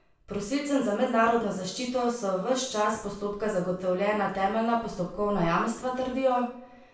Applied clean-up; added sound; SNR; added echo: none; none; none; reverberation time 0.4 s.